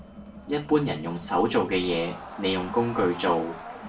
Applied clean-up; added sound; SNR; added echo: none; Crowd; 14 dB; reverberation time 0.3 s.